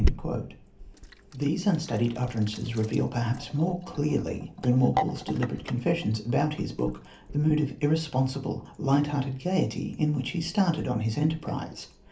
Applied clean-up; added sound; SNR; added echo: none; Sink (filling or washing); 9 dB; reverberation time 0.3 s.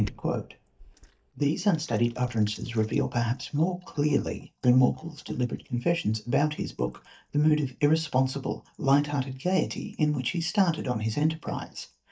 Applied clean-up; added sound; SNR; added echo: neural mask model DeepFilterNet 3.